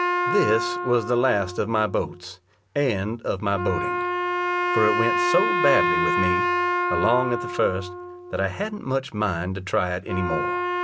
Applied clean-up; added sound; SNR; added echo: none; Wind instrument, woodwind instrument; 1 dB; none.